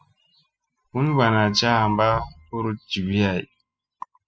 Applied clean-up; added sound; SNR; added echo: classical method spectral subtraction.